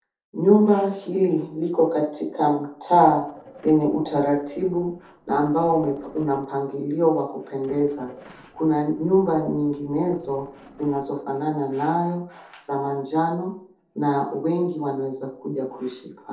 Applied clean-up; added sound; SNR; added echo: neural separator model SepFormer DNS4.